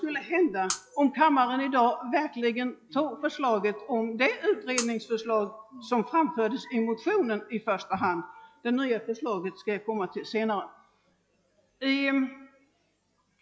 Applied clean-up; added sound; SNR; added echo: classical method log-MMSE.